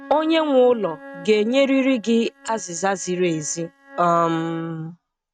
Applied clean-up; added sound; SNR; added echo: neural mask model RNNoise.